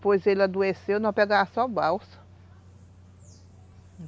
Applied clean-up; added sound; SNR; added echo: none; none; none; none.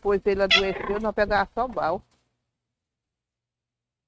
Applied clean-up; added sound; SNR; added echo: neural mask model RNNoise.